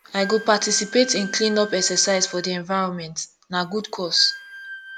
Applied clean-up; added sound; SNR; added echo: none; Wind instrument, woodwind instrument; 15 dB; none.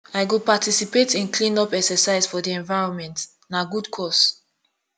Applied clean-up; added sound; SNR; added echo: none; none; none; none.